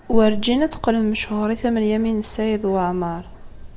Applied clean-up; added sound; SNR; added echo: none; none; none; none.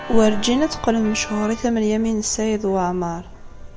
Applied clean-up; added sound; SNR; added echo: none; Organ; 18 dB; none.